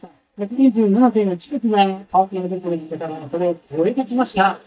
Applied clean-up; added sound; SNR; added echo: neural mask model DeepFilterNet 3.